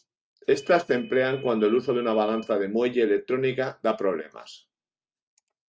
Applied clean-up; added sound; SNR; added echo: neural mask model RNNoise.